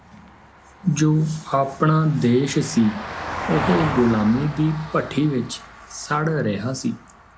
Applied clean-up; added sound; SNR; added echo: none; Vehicle; 11 dB; none.